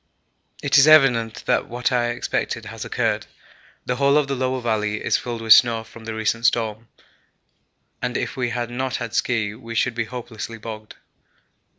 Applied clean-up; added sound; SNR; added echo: none; none; none; none.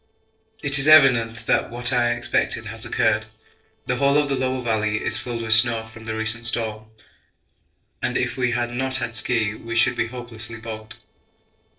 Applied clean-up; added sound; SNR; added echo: neural separator model SepFormer DNS4.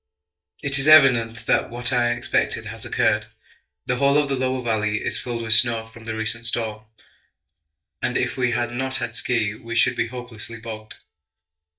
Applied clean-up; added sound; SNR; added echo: neural mask model DeepFilterNet 3.